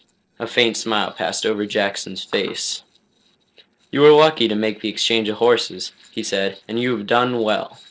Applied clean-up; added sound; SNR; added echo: neural separator model SepFormer DNS4.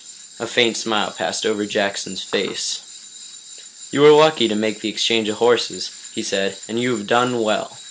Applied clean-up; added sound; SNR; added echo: none; Tools; 17 dB; none.